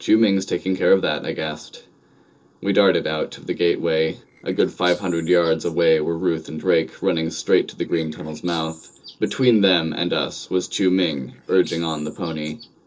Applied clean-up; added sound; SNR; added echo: neural separator model SepFormer DNS4.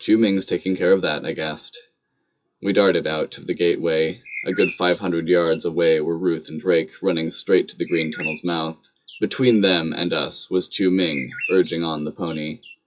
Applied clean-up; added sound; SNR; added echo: classical method WPE with log-MMSE.